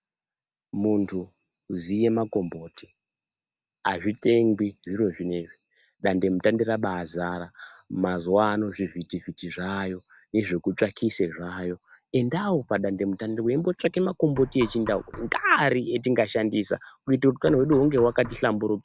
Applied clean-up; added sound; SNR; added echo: none; Knock; 15 dB; none.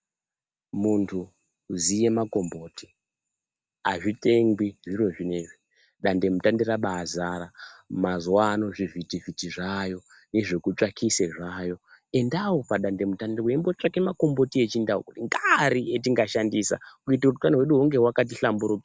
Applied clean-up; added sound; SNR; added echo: none; none; none; none.